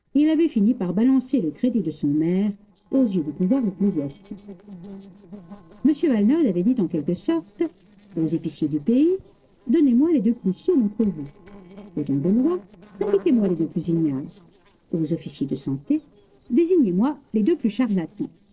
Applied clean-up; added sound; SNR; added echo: neural separator model SepFormer DNS4.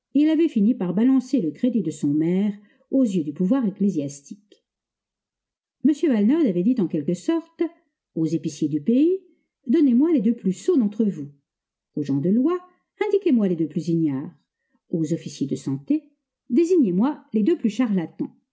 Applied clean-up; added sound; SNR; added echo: none; none; none; none.